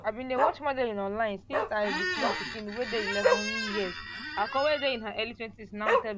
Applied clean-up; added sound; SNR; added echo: none; Dog + Squeak; 0 dB; none.